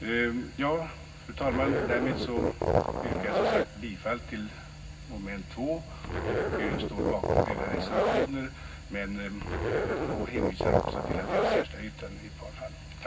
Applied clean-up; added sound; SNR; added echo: none; Zipper (clothing); -5 dB; reverberation time 0.4 s.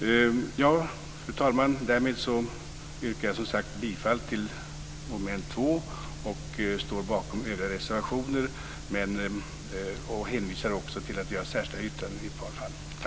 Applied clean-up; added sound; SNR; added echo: none; none; none; none.